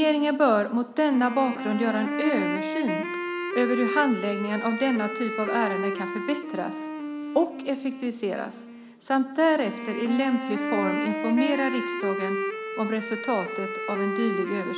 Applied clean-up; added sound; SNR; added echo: none; Wind instrument, woodwind instrument; 5 dB; none.